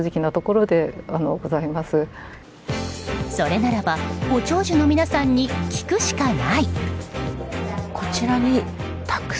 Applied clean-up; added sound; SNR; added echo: none; none; none; none.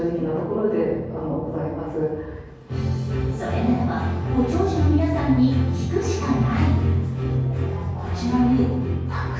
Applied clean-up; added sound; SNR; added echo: none; none; none; reverberation time 1.3 s.